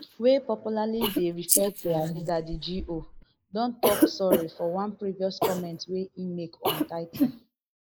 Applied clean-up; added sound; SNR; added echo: neural mask model Resemble Enhance denoiser.